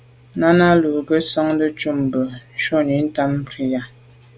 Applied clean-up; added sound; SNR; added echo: none; none; none; none.